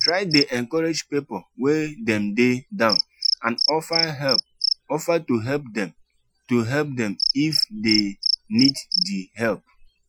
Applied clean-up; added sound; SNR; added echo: classical method Wiener filter.